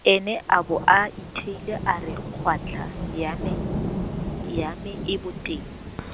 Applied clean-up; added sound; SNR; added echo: none; Rain / Thunderstorm; 6 dB; none.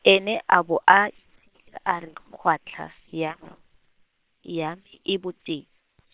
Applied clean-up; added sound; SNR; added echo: neural separator model SepFormer WHAM!.